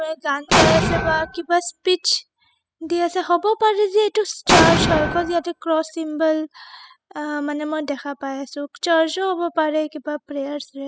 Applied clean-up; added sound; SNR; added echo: classical method spectral subtraction.